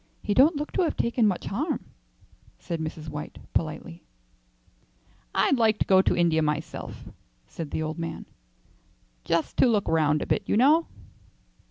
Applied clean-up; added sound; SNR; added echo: none; none; none; none.